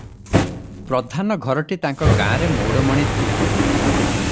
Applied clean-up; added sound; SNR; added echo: none; Fire; -4 dB; none.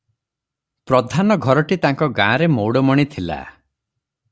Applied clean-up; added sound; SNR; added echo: none; none; none; none.